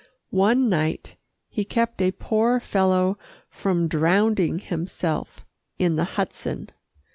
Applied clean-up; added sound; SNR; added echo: none; none; none; none.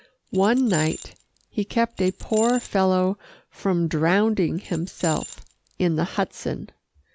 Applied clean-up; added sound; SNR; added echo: none; Keys jangling; 15 dB; none.